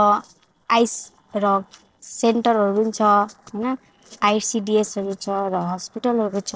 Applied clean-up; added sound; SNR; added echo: neural separator model SepFormer DNS4.